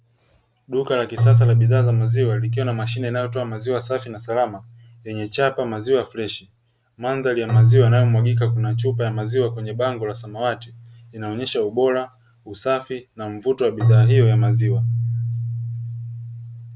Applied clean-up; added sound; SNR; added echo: none; Keyboard (musical); -3 dB; none.